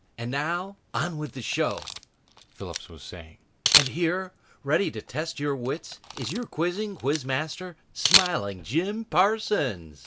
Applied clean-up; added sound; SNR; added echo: none; Camera; 3 dB; none.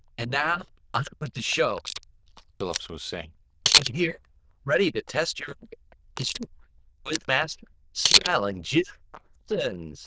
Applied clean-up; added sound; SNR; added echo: neural diffusion model UNIVERSE++.